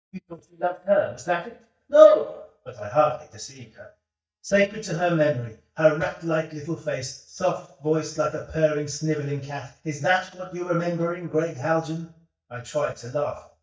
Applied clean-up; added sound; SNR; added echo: neural mask model DeepFilterNet 3.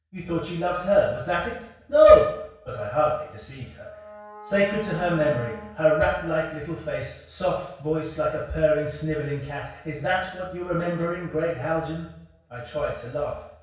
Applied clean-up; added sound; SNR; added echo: none; Wind instrument, woodwind instrument; 18 dB; reverberation time 0.6 s.